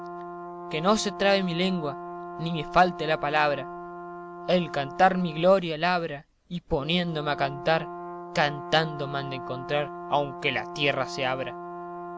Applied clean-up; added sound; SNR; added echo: none; Brass instrument; 11 dB; none.